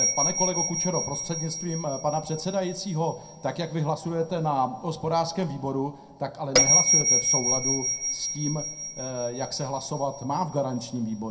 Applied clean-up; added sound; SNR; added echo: none; Bell; 0 dB; reverberation time 0.2 s.